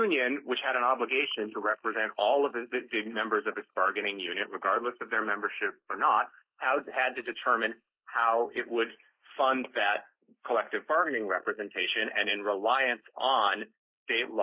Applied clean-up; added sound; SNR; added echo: neural mask model Resemble Enhance denoiser.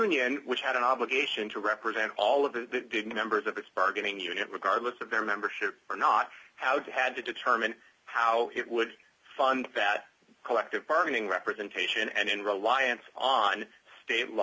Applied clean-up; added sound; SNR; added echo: none; none; none; none.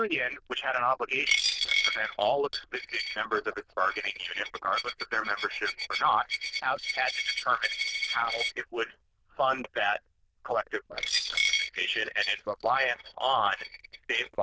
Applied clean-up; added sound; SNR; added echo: neural diffusion model UNIVERSE++.